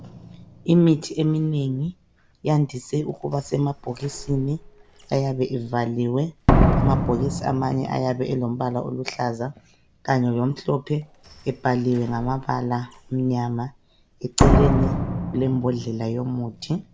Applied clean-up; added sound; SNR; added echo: none; Slam; 3 dB; none.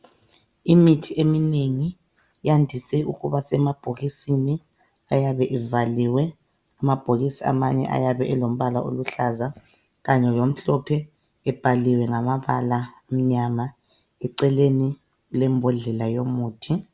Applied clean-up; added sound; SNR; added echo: none; none; none; none.